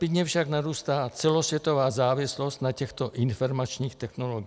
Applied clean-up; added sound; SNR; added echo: none; none; none; none.